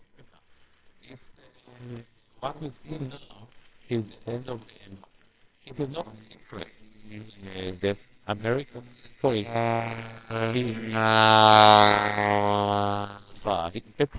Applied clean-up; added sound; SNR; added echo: neural separator model SepFormer WHAMR!.